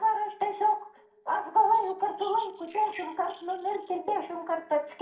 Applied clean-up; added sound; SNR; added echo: neural separator model SepFormer DNS4.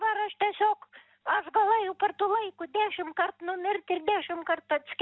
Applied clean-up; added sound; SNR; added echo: none; none; none; none.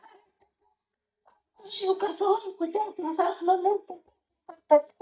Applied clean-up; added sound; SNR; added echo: neural mask model DeepFilterNet 3.